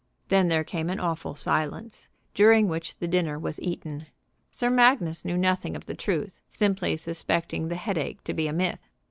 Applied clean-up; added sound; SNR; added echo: none; none; none; none.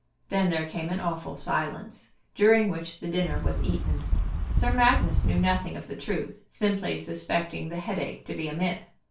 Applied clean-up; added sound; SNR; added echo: none; Wind; -2 dB; reverberation time 0.3 s.